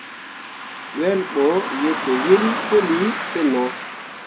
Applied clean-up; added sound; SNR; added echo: none; Car passing by; 7 dB; reverberation time 0.4 s.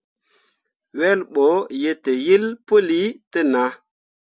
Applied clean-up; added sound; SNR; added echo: none; none; none; none.